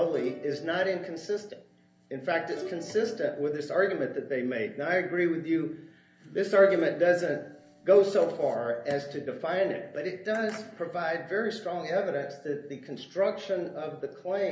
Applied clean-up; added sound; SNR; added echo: none; Plucked string instrument; 15 dB; reverberation time 0.3 s.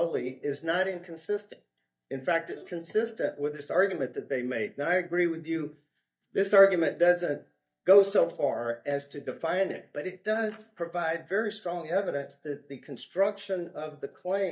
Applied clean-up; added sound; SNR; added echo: neural mask model DeepFilterNet 3.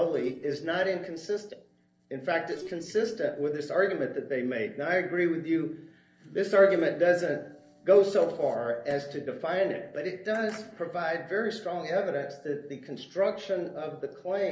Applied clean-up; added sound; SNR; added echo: neural separator model SepFormer DNS4.